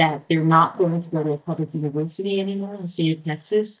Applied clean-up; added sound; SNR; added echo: neural mask model DeepFilterNet 3.